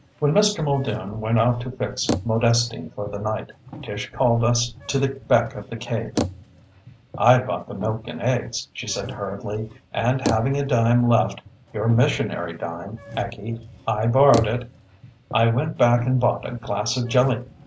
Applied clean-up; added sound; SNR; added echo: none; Bicycle; 13 dB; none.